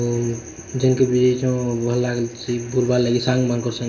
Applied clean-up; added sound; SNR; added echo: none; none; none; reverberation time 0.6 s.